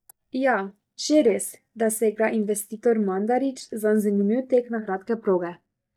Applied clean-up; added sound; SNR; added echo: neural mask model DeepFilterNet 3.